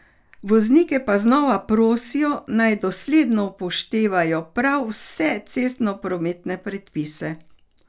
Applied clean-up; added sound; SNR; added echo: none; none; none; none.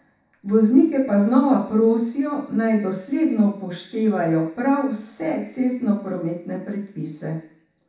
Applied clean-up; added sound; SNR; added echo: none; none; none; reverberation time 0.7 s.